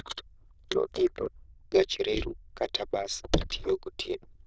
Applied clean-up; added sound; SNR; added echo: neural diffusion model UNIVERSE++.